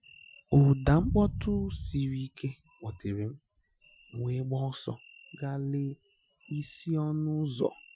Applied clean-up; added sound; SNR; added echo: classical method Wiener filter.